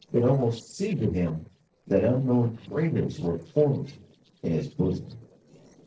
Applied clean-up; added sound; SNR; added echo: neural separator model SepFormer DNS4.